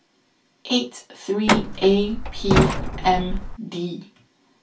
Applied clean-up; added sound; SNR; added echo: none; Truck; -2 dB; reverberation time 0.2 s.